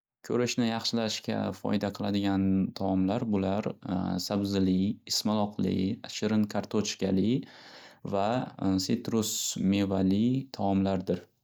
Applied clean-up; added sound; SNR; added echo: neural mask model Resemble Enhance denoiser.